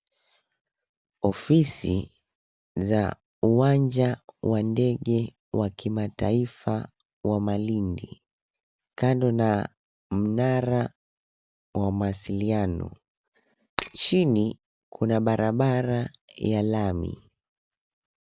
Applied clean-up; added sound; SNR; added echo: none; Shatter; 7 dB; none.